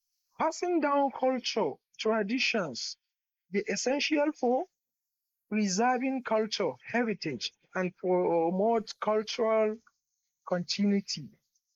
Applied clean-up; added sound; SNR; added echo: neural mask model Resemble Enhance denoiser.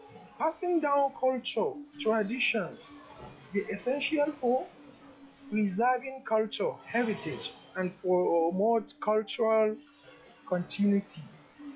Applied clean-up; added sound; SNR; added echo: classical method log-MMSE.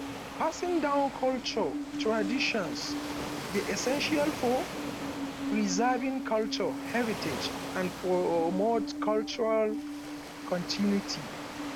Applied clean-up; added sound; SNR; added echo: none; Musical instrument + Waves, surf; 5 dB; none.